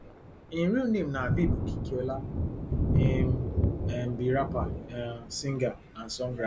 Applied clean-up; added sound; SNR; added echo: none; Thunder; -1 dB; none.